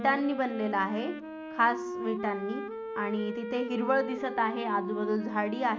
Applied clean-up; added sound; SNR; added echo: none; Wind instrument, woodwind instrument; 8 dB; none.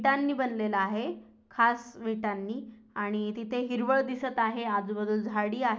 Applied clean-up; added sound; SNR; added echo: none; none; none; none.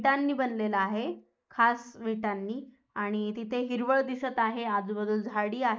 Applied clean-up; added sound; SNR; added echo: neural mask model Resemble Enhance denoiser.